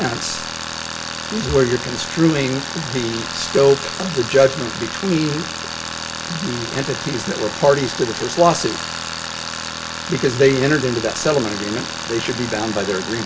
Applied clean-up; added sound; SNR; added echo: none; Tools; 7 dB; reverberation time 0.2 s.